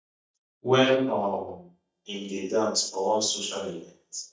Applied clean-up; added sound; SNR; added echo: neural mask model DeepFilterNet 3.